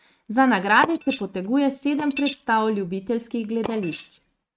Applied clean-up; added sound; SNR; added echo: neural mask model RNNoise.